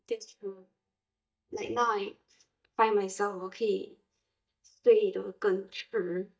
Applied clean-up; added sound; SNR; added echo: neural mask model DeepFilterNet 3.